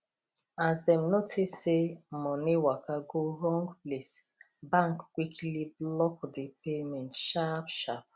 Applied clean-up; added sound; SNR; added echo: none; none; none; none.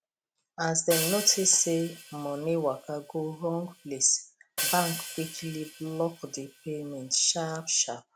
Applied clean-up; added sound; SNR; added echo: none; Hi-hat; 7 dB; none.